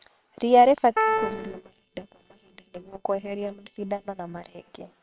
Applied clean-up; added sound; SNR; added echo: neural separator model SepFormer WHAM!.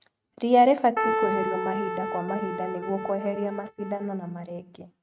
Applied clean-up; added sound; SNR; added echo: neural mask model RNNoise.